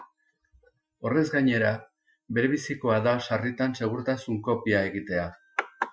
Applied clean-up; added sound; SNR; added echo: classical method Wiener filter.